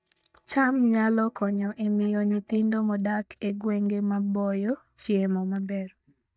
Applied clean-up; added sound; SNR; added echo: neural mask model DeepFilterNet 3.